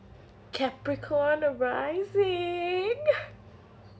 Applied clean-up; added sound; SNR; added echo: none; none; none; none.